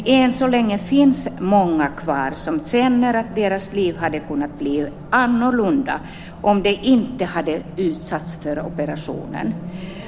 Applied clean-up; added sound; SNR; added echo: none; Race car, auto racing; 14 dB; none.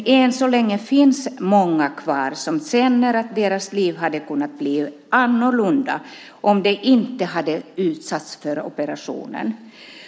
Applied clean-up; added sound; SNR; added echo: none; none; none; none.